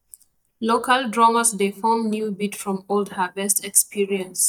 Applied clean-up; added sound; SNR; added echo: neural mask model DeepFilterNet 3.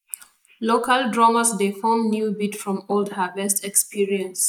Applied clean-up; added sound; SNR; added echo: neural mask model Resemble Enhance denoiser.